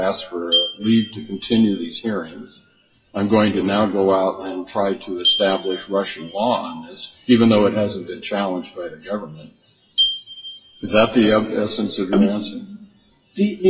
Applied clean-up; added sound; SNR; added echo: classical method WPE with log-MMSE.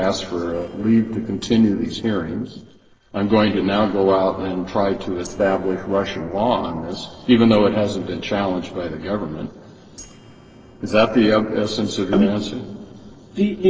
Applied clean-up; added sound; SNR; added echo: neural separator model SepFormer DNS4.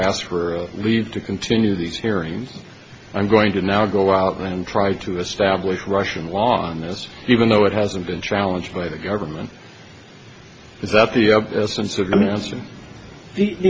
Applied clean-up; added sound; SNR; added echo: none; none; none; none.